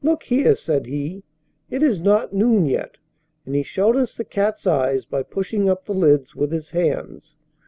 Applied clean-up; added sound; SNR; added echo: none; none; none; none.